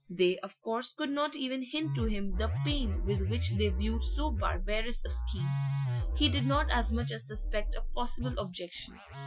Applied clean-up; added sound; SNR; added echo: classical method Wiener filter.